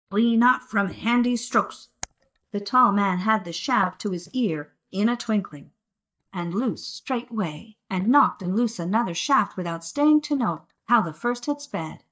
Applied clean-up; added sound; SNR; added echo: neural mask model DeepFilterNet 3.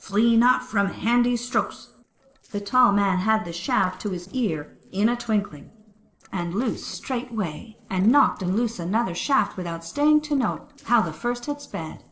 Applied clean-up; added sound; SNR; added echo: neural separator model SepFormer DNS4.